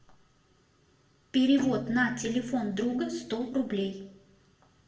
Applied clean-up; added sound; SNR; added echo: none; Bowed string instrument; 18 dB; reverberation time 0.6 s.